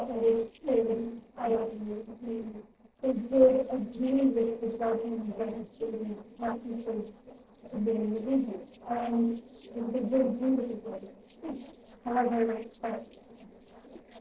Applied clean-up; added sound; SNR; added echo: neural separator model SepFormer DNS4.